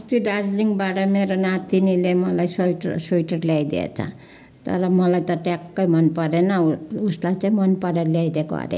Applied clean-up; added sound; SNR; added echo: none; none; none; none.